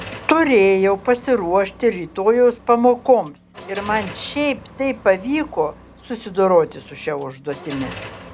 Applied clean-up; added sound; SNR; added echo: none; Car; 19 dB; none.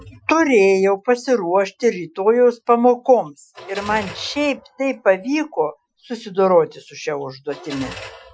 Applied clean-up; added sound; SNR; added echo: classical method Wiener filter.